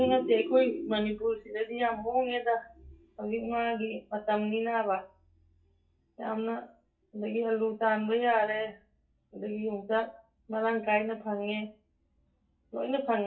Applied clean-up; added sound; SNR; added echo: classical method WPE with log-MMSE.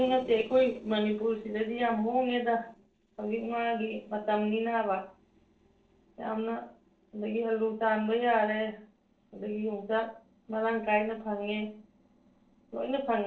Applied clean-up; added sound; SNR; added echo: neural separator model SepFormer DNS4.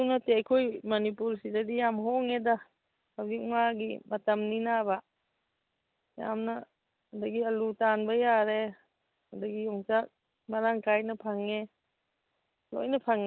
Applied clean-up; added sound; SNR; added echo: none; none; none; none.